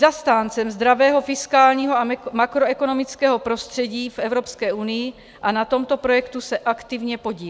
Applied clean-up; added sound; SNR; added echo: none; none; none; none.